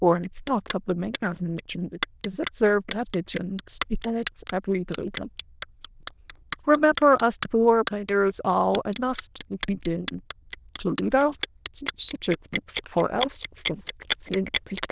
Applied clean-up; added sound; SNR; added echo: neural diffusion model UNIVERSE++.